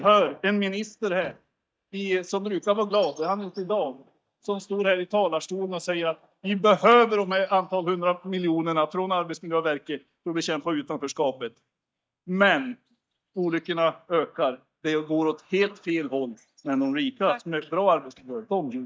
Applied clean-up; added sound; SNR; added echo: neural mask model DeepFilterNet 3.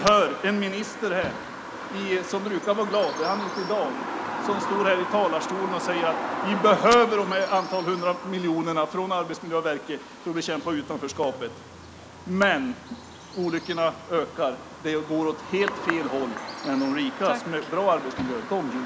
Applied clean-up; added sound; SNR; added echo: none; Bird vocalization, bird call, bird song; 9 dB; none.